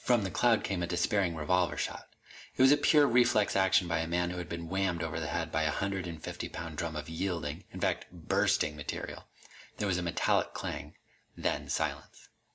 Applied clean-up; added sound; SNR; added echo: none; none; none; none.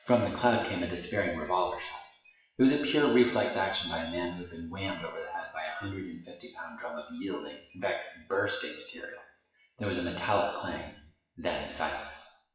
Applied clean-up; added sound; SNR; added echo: classical method WPE with log-MMSE.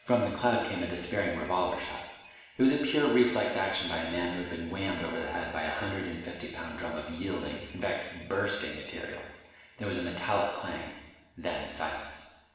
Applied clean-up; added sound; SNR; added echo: none; Bell; 19 dB; reverberation time 1.1 s.